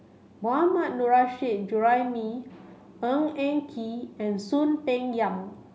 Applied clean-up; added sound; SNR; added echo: none; none; none; none.